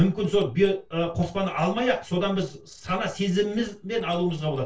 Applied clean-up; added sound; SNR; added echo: neural separator model SepFormer DNS4.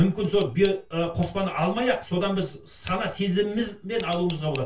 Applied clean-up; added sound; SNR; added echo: none; Tick; 17 dB; reverberation time 0.2 s.